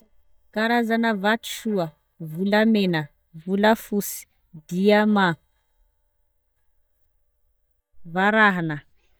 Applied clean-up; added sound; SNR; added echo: neural mask model DeepFilterNet 3.